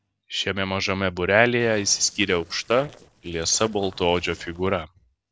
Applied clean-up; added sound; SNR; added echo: neural separator model SepFormer DNS4.